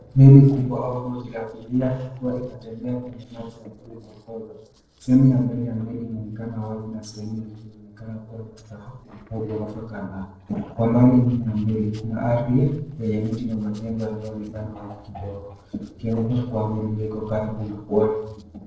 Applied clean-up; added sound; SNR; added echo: neural separator model SepFormer DNS4.